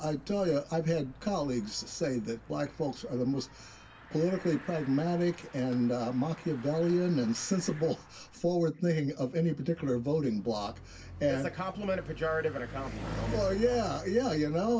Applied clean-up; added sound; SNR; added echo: none; Bicycle; 15 dB; reverberation time 0.2 s.